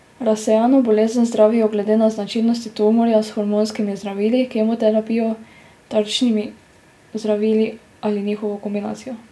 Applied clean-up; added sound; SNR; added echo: none; none; none; none.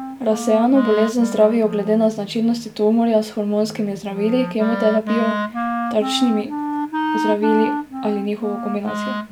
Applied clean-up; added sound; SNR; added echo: none; Wind instrument, woodwind instrument; 6 dB; none.